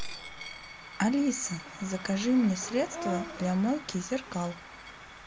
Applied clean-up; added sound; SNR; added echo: none; Traffic noise, roadway noise + Coin (dropping); 15 dB; none.